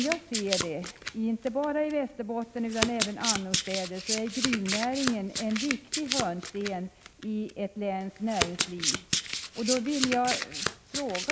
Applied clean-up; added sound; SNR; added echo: none; Domestic sounds, home sounds; 2 dB; none.